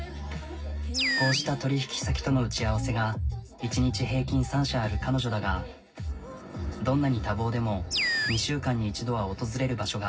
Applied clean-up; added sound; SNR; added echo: none; Animal; 4 dB; reverberation time 0.4 s.